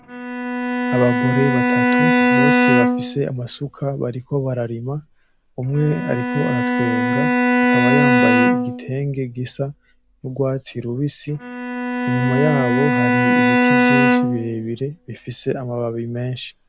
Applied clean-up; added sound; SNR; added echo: none; Bowed string instrument; -4 dB; none.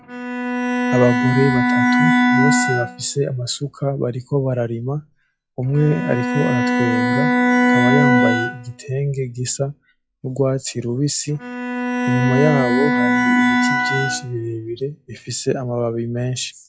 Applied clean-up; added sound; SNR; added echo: classical method log-MMSE.